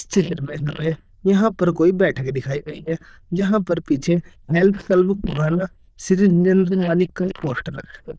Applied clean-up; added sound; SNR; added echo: neural diffusion model UNIVERSE++.